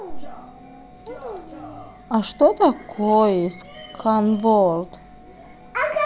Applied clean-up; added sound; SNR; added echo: none; none; none; none.